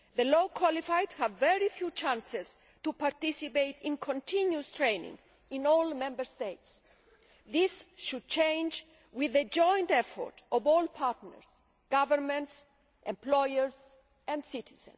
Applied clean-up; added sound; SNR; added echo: none; none; none; none.